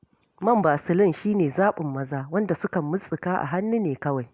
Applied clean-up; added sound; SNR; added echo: none; none; none; none.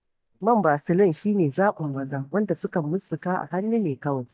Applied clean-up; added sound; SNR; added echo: neural mask model DeepFilterNet 3.